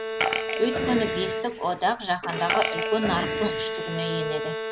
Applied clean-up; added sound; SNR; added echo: none; Bowed string instrument + Burping, eructation; 1 dB; none.